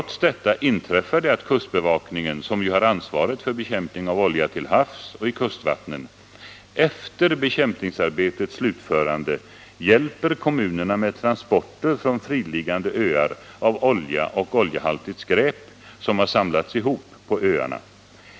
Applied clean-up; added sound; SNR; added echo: none; none; none; none.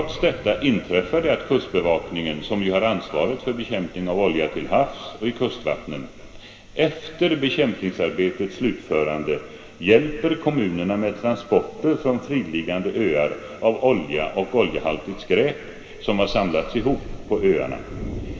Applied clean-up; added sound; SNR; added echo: none; Thunder; 17 dB; reverberation time 2.3 s.